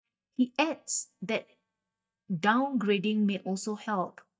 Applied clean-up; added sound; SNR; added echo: neural mask model DeepFilterNet 3.